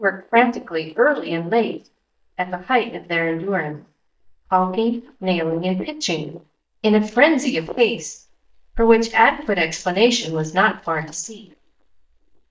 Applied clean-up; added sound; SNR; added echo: neural mask model DeepFilterNet 3.